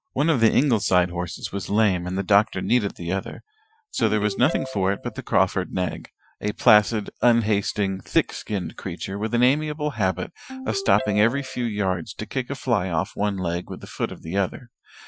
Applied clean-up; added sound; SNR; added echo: classical method Wiener filter.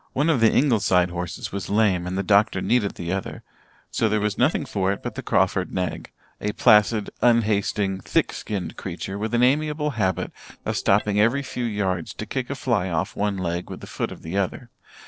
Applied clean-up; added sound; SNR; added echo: neural separator model SepFormer DNS4.